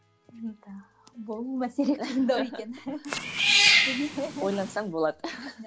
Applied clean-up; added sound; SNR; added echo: none; Cat; -4 dB; none.